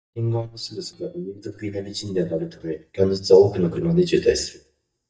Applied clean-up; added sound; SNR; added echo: neural mask model DeepFilterNet 3.